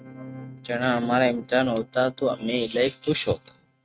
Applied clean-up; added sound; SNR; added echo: neural mask model RNNoise.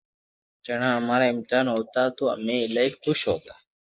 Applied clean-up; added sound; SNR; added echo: neural mask model Resemble Enhance denoiser.